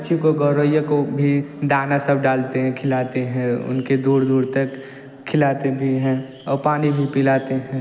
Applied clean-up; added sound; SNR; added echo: none; none; none; none.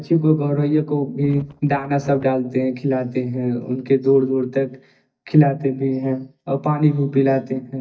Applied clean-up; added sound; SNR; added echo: neural mask model DeepFilterNet 3.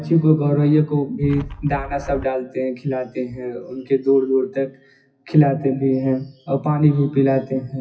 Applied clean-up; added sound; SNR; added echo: classical method WPE with log-MMSE.